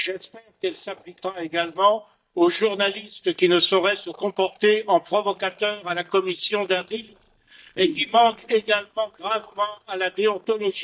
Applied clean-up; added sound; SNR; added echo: neural mask model DeepFilterNet 3.